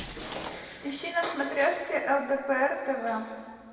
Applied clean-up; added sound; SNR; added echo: none; Shatter; 16 dB; reverberation time 1.8 s.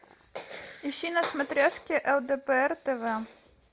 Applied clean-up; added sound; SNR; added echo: none; none; none; none.